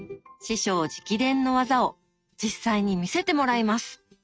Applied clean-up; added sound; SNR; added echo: neural mask model RNNoise.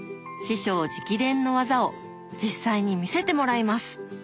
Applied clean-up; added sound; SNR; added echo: none; none; none; none.